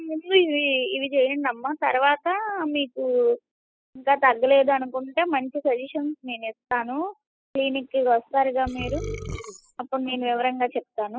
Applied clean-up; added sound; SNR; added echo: classical method spectral subtraction.